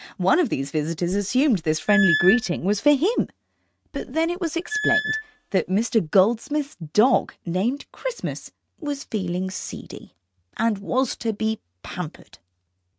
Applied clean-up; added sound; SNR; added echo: neural mask model RNNoise.